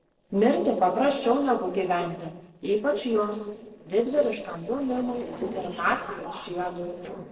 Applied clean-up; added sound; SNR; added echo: neural separator model SepFormer DNS4.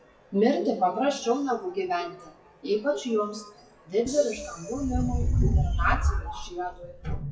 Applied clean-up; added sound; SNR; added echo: classical method WPE with log-MMSE.